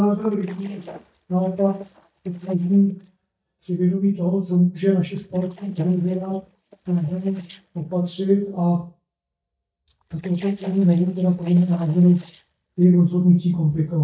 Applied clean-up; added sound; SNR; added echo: neural mask model DeepFilterNet 3.